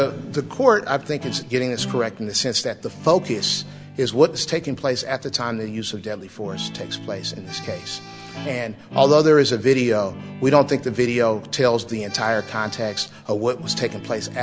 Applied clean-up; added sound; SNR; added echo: none; Accordion + Guitar; 15 dB; none.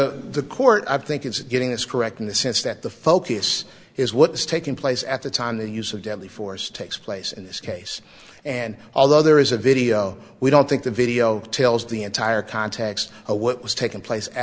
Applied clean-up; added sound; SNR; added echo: none; none; none; none.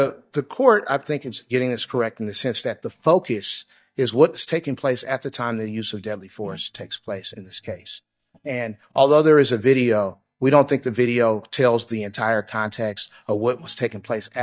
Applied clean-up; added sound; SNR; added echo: neural mask model DeepFilterNet 3.